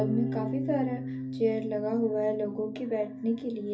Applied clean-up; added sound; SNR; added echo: none; Bass guitar; 5 dB; reverberation time 0.3 s.